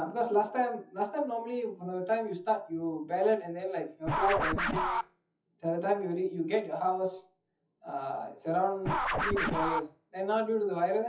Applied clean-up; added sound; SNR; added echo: classical method WPE with log-MMSE.